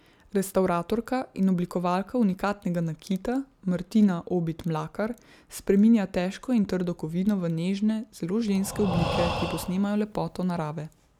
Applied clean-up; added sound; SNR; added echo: none; Breathing; 6 dB; none.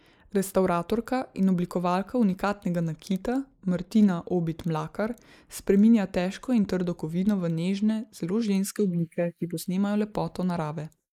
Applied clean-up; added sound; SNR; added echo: neural mask model Resemble Enhance denoiser.